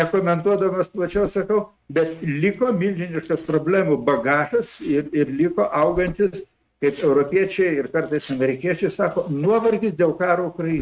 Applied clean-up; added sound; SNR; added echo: neural mask model RNNoise.